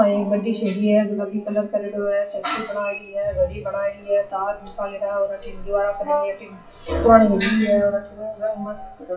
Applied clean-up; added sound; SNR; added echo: classical method WPE with log-MMSE.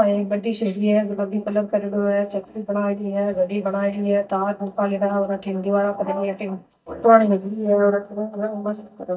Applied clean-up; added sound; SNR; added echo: neural mask model DeepFilterNet 3.